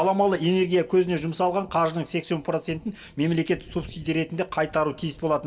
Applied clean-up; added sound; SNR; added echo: none; none; none; reverberation time 1.6 s.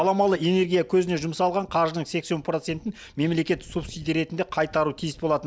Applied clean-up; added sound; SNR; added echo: none; none; none; none.